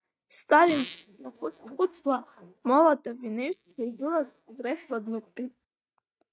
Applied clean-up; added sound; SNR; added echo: neural mask model DeepFilterNet 3.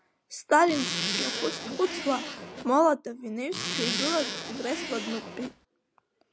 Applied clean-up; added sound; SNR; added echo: none; Zipper (clothing); 4 dB; none.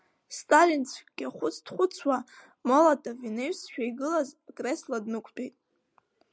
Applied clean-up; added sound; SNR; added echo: none; none; none; none.